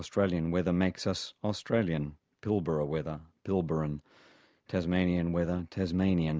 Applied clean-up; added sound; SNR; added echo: none; none; none; none.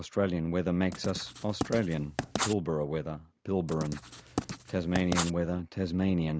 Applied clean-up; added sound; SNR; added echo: none; Writing; 6 dB; none.